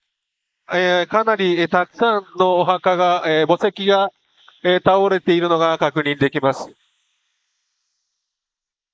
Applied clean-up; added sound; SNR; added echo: neural mask model Resemble Enhance denoiser.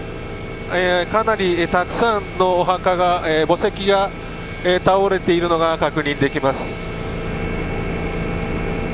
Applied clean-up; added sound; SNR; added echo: none; none; none; none.